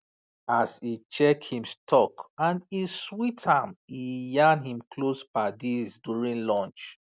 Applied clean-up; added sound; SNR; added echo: none; none; none; none.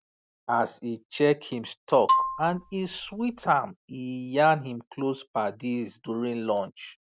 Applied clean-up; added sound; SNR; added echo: none; Marimba, xylophone; 2 dB; none.